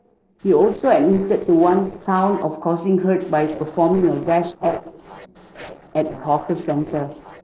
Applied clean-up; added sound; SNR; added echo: neural separator model SepFormer DNS4.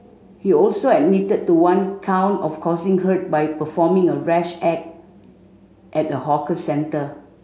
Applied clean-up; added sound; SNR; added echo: none; none; none; none.